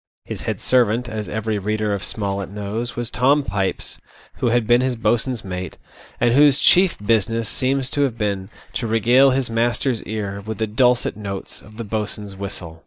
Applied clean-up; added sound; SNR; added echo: neural mask model DeepFilterNet 3.